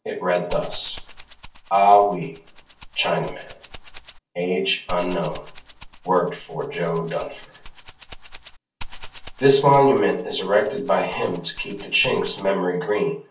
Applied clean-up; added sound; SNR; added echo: none; Rattle (instrument); 15 dB; reverberation time 0.3 s.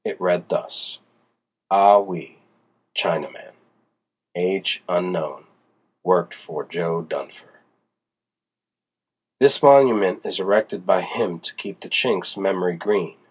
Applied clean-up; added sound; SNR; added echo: none; none; none; none.